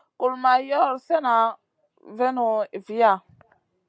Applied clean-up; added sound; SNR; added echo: none; none; none; none.